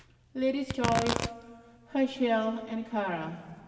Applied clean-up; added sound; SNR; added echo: none; Tearing; 7 dB; reverberation time 2.1 s.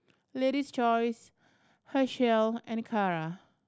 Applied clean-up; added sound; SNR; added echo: none; none; none; none.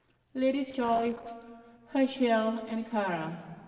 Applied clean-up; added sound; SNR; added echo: neural separator model SepFormer DNS4.